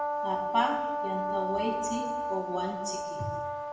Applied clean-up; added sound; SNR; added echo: none; Brass instrument; -2 dB; reverberation time 1.0 s.